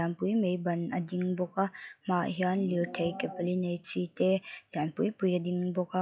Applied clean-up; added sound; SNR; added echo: classical method log-MMSE.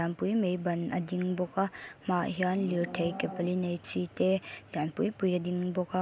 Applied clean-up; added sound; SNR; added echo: none; Livestock, farm animals, working animals; 17 dB; none.